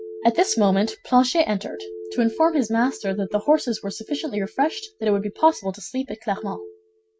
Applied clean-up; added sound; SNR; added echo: neural mask model RNNoise.